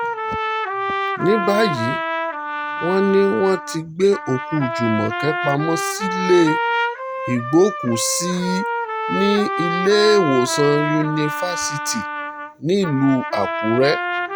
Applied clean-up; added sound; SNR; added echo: none; Trumpet; 4 dB; none.